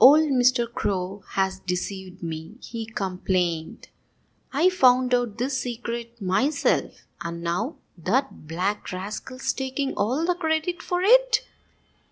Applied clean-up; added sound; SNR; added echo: none; none; none; none.